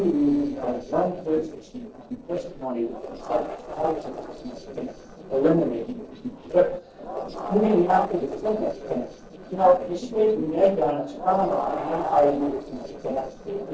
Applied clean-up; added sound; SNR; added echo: neural separator model SepFormer DNS4.